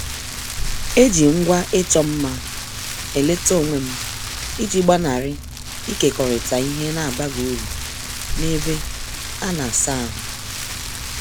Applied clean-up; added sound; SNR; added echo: none; Rain; 6 dB; none.